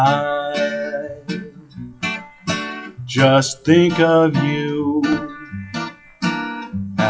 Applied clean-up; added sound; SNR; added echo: classical method WPE with log-MMSE.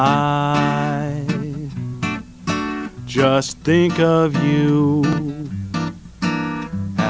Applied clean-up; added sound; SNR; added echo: none; none; none; none.